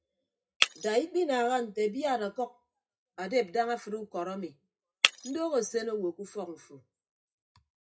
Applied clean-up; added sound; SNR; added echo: classical method WPE with log-MMSE.